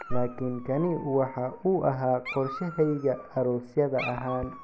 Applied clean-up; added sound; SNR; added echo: none; Dog; 15 dB; none.